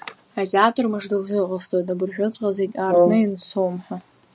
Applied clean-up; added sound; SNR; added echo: none; Brass instrument; -1 dB; none.